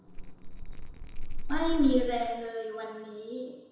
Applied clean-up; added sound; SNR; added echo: none; Bell; -2 dB; reverberation time 1.0 s.